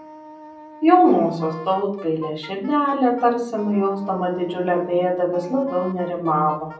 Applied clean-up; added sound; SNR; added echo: none; Wind instrument, woodwind instrument; 19 dB; reverberation time 0.6 s.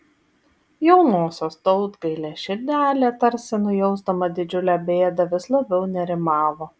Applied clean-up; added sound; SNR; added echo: none; none; none; none.